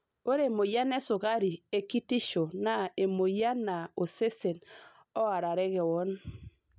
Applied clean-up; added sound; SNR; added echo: none; none; none; none.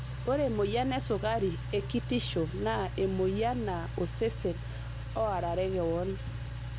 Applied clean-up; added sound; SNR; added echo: none; Engine; 5 dB; none.